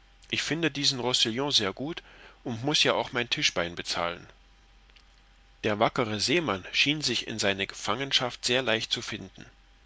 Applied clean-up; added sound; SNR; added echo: none; none; none; none.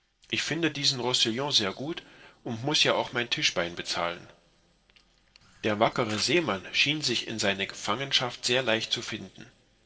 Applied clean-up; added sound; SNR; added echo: neural separator model SepFormer DNS4.